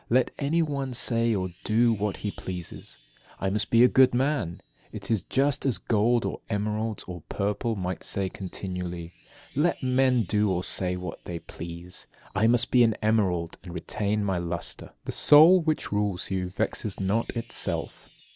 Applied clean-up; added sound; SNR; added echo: none; Wind chime; 18 dB; none.